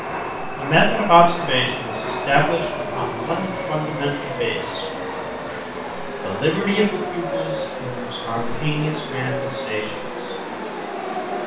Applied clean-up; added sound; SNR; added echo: none; Chatter / Subway, metro, underground; 4 dB; reverberation time 0.7 s.